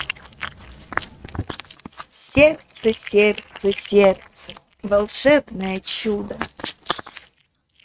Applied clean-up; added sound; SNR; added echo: neural mask model RNNoise.